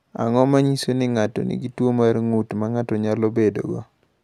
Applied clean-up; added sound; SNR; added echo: none; none; none; none.